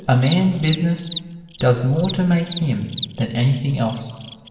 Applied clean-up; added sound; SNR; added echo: none; Cricket; 12 dB; reverberation time 1.4 s.